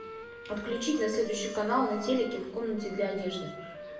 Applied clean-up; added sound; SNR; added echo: none; Wind instrument, woodwind instrument; 12 dB; reverberation time 0.8 s.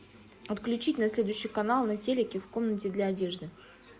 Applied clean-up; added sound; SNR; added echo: none; none; none; none.